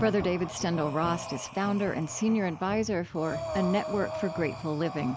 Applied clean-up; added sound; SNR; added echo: none; Breathing; 10 dB; none.